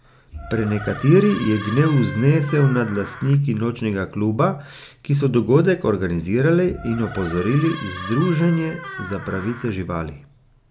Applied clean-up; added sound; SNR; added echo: none; Door; 14 dB; none.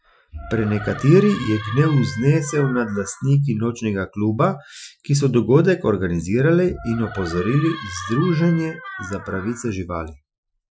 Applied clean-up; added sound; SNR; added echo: classical method Wiener filter.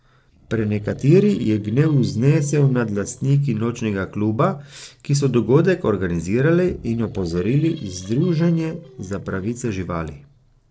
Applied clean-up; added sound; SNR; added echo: neural separator model SepFormer DNS4.